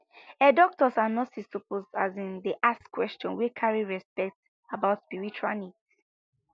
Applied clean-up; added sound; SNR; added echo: none; none; none; none.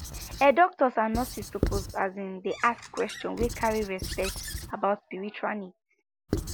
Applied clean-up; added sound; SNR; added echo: none; Squeak / Writing; 8 dB; none.